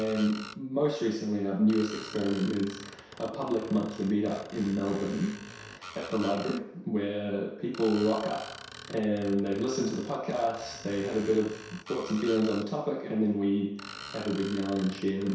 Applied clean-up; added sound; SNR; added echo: none; Screech; 16 dB; reverberation time 0.7 s.